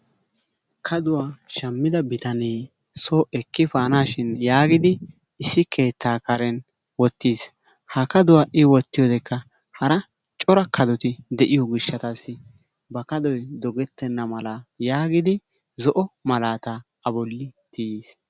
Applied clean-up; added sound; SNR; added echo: none; none; none; none.